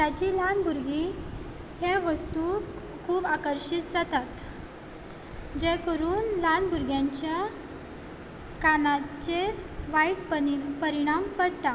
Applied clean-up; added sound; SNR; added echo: none; none; none; none.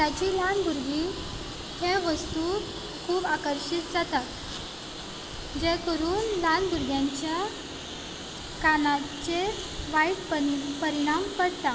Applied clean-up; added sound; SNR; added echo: none; Engine; 11 dB; none.